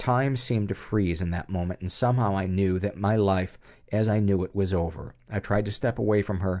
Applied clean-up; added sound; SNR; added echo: none; none; none; none.